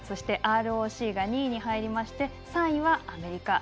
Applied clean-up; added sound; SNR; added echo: none; none; none; none.